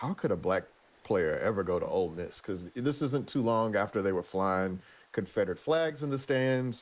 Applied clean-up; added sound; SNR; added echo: neural mask model Resemble Enhance denoiser.